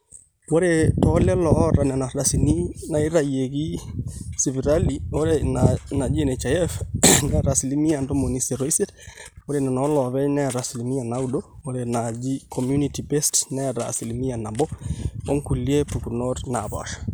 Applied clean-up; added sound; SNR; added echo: none; none; none; none.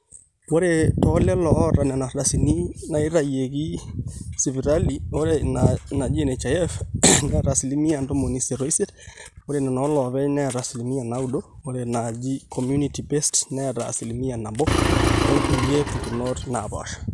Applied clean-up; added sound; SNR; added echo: none; Engine; 0 dB; none.